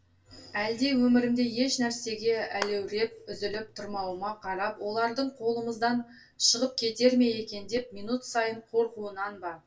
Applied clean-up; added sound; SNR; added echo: none; Clapping; 14 dB; reverberation time 0.2 s.